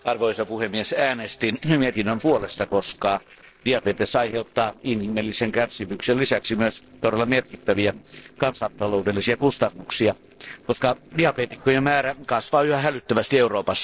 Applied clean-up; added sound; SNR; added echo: neural separator model SepFormer DNS4.